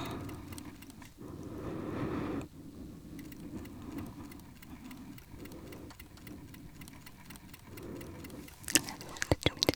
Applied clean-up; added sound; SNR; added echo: none; Mechanisms; 18 dB; none.